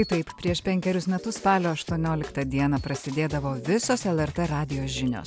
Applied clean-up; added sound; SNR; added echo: none; none; none; none.